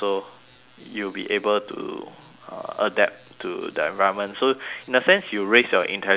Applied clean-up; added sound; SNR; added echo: none; none; none; none.